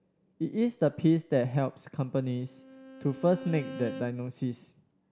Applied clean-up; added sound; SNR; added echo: none; Bowed string instrument; 15 dB; none.